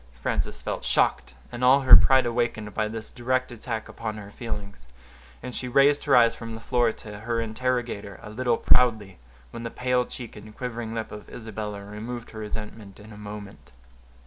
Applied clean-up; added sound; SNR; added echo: none; none; none; none.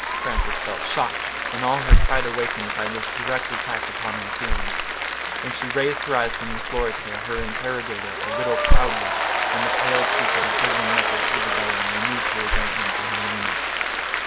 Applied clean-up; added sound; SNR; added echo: none; Applause; 2 dB; none.